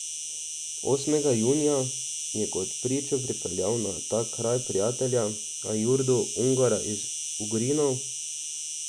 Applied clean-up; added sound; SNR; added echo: none; Insect; 6 dB; none.